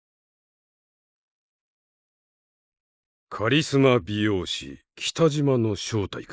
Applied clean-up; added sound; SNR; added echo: neural mask model Resemble Enhance denoiser.